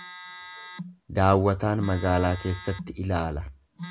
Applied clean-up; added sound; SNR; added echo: none; Telephone; 16 dB; none.